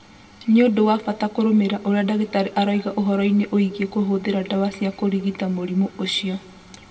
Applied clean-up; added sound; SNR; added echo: none; none; none; reverberation time 1.0 s.